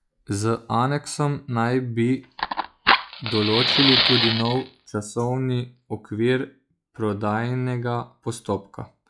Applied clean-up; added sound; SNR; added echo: classical method log-MMSE.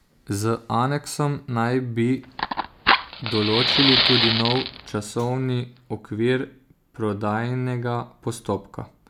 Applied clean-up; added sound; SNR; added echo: none; Fire; -1 dB; none.